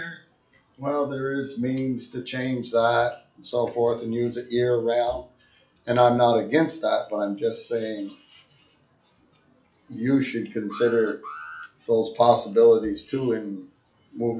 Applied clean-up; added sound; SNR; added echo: classical method log-MMSE.